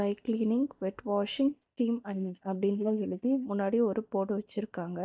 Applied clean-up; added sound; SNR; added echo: neural mask model DeepFilterNet 3.